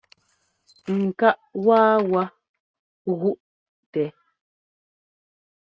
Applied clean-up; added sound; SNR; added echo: neural mask model RNNoise.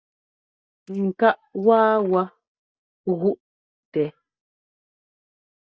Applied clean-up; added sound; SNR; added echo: neural mask model DeepFilterNet 3.